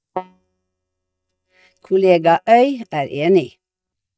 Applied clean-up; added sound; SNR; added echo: neural mask model DeepFilterNet 3.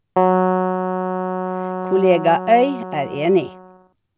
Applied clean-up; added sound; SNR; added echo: none; Keyboard (musical); 1 dB; none.